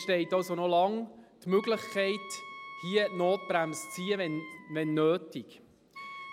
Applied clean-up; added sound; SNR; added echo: none; Wind instrument, woodwind instrument; 16 dB; none.